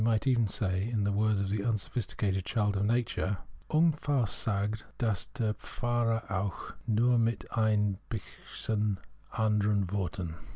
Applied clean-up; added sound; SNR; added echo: none; none; none; none.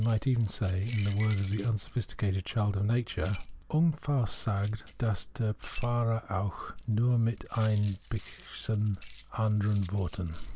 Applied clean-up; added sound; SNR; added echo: none; Keys jangling; 9 dB; none.